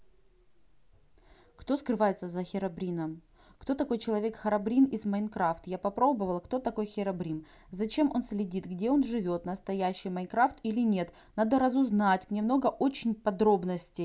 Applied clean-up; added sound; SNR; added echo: none; none; none; none.